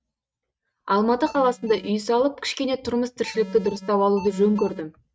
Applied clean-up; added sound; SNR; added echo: neural mask model RNNoise.